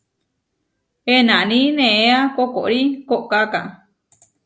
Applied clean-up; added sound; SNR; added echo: none; none; none; none.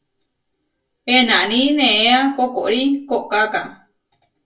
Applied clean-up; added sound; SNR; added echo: none; none; none; reverberation time 0.2 s.